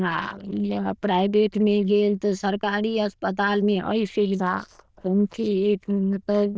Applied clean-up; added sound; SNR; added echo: neural diffusion model UNIVERSE++.